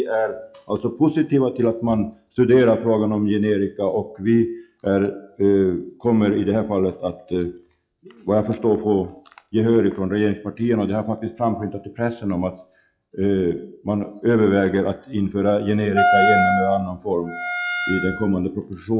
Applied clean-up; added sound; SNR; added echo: classical method log-MMSE.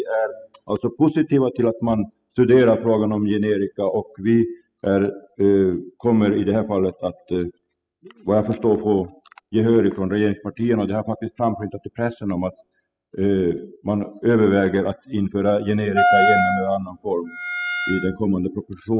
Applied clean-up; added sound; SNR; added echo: classical method spectral subtraction.